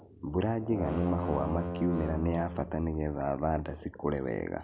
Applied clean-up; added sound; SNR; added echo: none; Brass instrument; 7 dB; none.